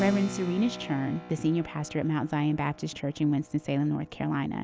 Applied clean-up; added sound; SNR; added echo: none; Keyboard (musical); 14 dB; none.